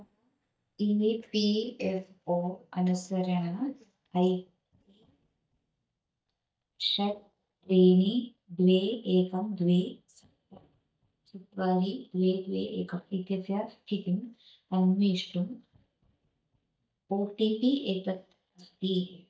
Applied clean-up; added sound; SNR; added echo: neural mask model DeepFilterNet 3.